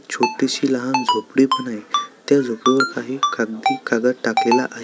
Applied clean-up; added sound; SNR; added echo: none; Ringtone; 3 dB; none.